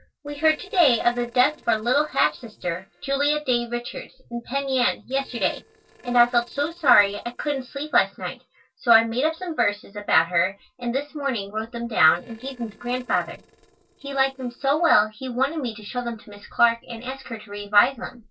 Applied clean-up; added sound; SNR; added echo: neural separator model SepFormer DNS4.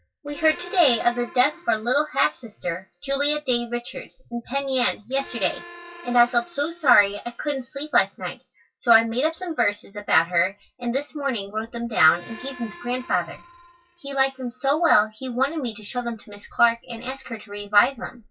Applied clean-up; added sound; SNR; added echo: classical method WPE with log-MMSE.